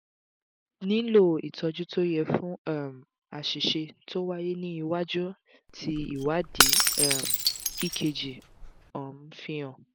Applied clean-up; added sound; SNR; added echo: none; Shatter / Crushing; -2 dB; none.